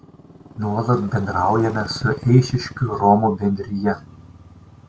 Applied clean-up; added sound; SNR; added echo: none; Motorcycle; 17 dB; none.